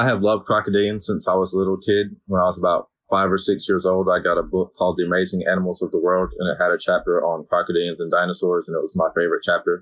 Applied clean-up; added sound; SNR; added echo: none; none; none; none.